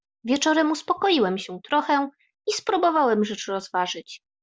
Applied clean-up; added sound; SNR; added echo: none; none; none; none.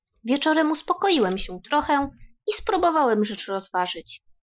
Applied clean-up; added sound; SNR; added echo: classical method Wiener filter.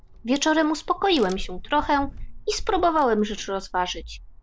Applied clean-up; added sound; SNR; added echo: none; Crack; 12 dB; none.